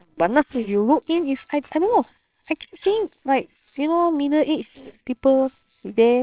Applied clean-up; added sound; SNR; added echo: neural separator model SepFormer WHAMR!.